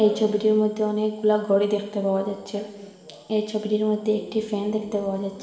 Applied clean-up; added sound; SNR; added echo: none; none; none; reverberation time 1.0 s.